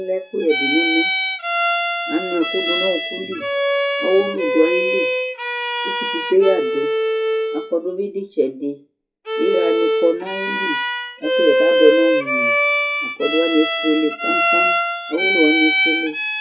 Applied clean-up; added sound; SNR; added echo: classical method WPE with log-MMSE.